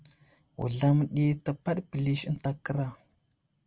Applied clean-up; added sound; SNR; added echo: none; none; none; none.